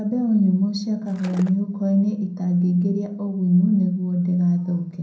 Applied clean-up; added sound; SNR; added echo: none; Skateboard; 18 dB; reverberation time 0.5 s.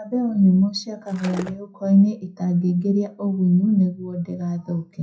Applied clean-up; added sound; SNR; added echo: classical method WPE with log-MMSE.